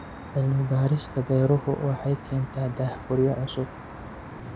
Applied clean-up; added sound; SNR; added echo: none; Traffic noise, roadway noise; 14 dB; none.